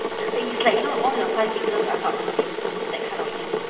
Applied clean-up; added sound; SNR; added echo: none; Boiling / Water; -1 dB; reverberation time 2.3 s.